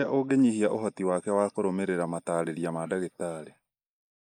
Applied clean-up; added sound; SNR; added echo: neural mask model Resemble Enhance denoiser.